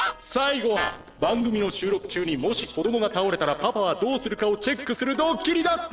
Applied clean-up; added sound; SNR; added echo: neural separator model SepFormer DNS4.